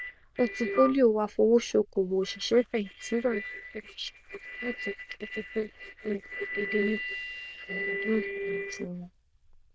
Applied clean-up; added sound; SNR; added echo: neural diffusion model UNIVERSE++.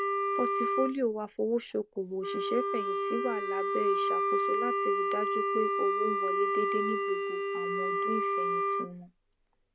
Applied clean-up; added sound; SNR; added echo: none; Wind instrument, woodwind instrument; -4 dB; none.